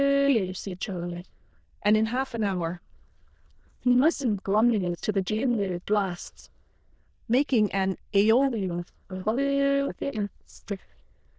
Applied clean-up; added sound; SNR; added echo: neural diffusion model UNIVERSE++.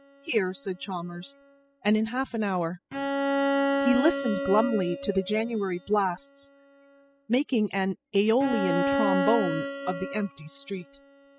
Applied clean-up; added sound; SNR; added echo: classical method spectral subtraction.